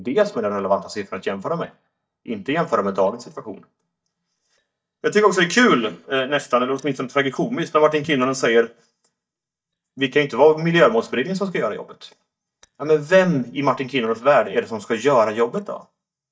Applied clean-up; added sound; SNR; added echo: neural mask model DeepFilterNet 3.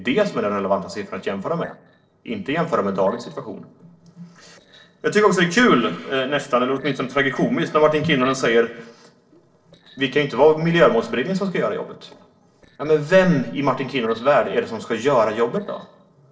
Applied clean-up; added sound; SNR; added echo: neural separator model SepFormer DNS4.